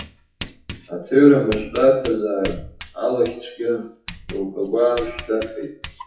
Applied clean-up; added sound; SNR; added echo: classical method WPE with log-MMSE.